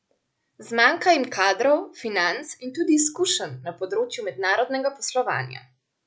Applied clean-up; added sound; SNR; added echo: none; none; none; none.